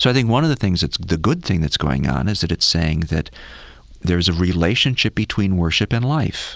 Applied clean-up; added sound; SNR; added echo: none; none; none; none.